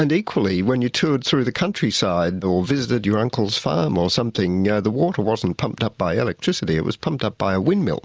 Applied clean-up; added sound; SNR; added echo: none; none; none; none.